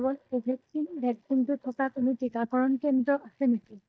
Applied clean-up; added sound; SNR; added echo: neural mask model DeepFilterNet 3.